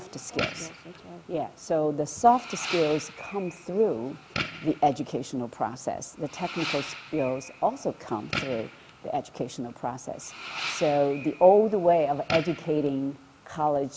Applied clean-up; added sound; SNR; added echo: none; Fireworks; 12 dB; none.